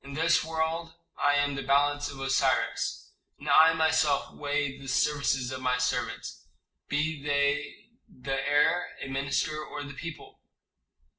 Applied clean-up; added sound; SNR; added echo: none; none; none; reverberation time 0.2 s.